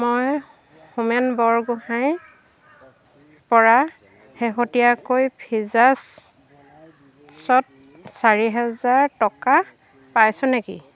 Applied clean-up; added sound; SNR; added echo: none; none; none; none.